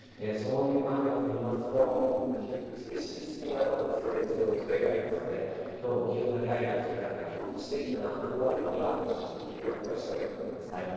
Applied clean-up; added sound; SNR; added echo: neural separator model SepFormer DNS4.